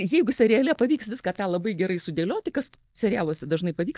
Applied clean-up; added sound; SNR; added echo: neural mask model DeepFilterNet 3.